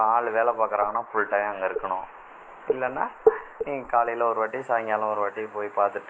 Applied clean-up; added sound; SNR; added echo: neural mask model Resemble Enhance denoiser.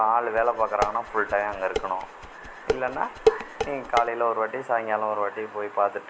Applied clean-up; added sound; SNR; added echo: none; Dishes, pots, and pans; 4 dB; none.